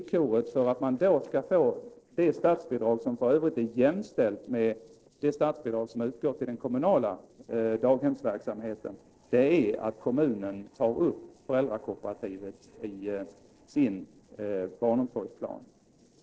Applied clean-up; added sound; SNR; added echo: neural separator model SepFormer DNS4.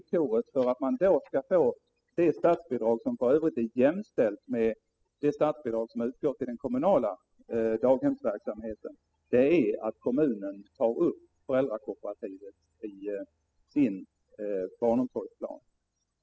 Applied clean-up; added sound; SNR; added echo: classical method spectral subtraction.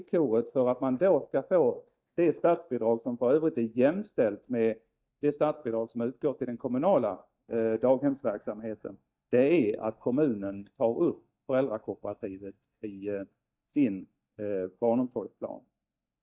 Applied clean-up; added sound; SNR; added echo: neural mask model DeepFilterNet 3.